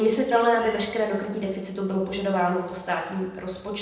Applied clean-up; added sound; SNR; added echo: none; Bird; 17 dB; reverberation time 0.9 s.